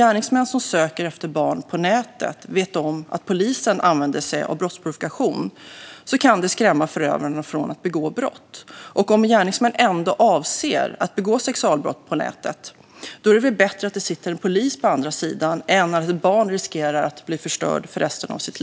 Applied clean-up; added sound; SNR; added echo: none; none; none; none.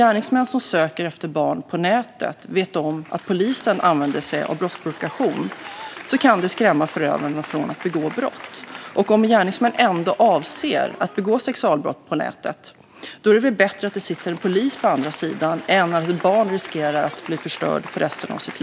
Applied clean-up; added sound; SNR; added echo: none; Applause; 18 dB; none.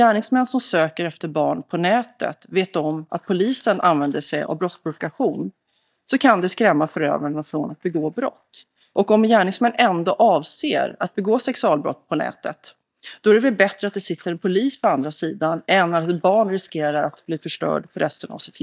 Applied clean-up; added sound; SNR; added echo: neural mask model DeepFilterNet 3.